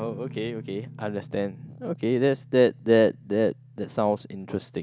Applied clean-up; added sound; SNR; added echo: none; Guitar; 18 dB; none.